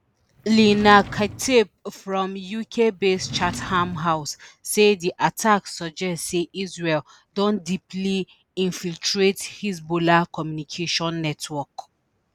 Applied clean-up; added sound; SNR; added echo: none; Drawer open or close; 13 dB; none.